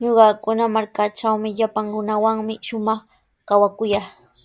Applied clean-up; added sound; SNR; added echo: none; none; none; none.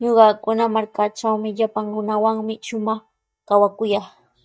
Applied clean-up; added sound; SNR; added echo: neural mask model DeepFilterNet 3.